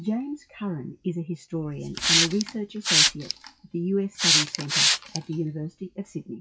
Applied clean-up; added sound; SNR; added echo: classical method WPE with log-MMSE.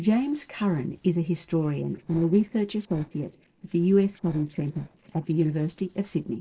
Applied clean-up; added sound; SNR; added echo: neural separator model SepFormer DNS4.